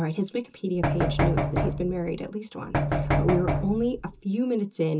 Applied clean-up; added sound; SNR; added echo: none; Knock; -2 dB; reverberation time 0.2 s.